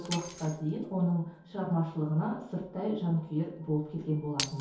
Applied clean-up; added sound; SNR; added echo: none; Shatter; 14 dB; reverberation time 0.6 s.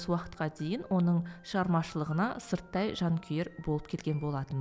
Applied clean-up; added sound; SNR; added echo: none; none; none; none.